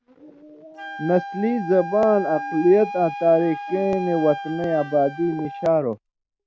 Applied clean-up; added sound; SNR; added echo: none; Wind instrument, woodwind instrument; 11 dB; none.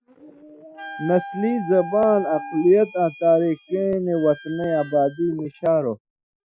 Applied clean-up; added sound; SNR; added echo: classical method Wiener filter.